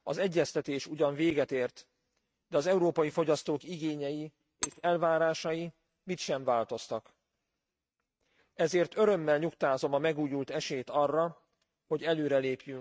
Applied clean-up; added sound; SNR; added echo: neural mask model RNNoise.